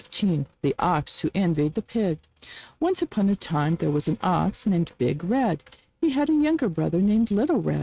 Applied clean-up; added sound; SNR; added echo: neural mask model RNNoise.